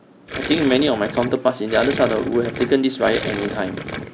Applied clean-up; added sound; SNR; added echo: none; Gurgling; 9 dB; none.